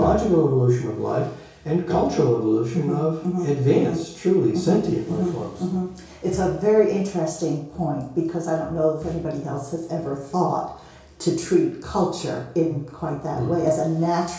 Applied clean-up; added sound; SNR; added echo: none; none; none; reverberation time 0.6 s.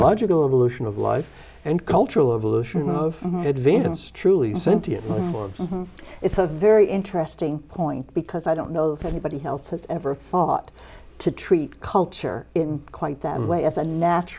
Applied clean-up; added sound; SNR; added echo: none; none; none; none.